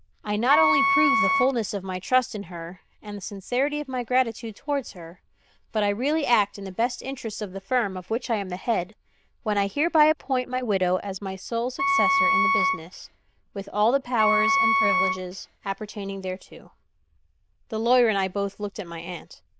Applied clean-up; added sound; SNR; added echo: neural diffusion model UNIVERSE++.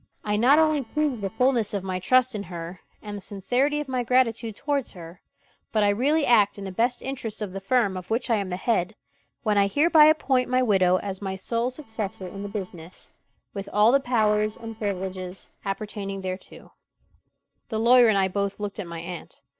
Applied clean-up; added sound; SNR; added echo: neural separator model SepFormer DNS4.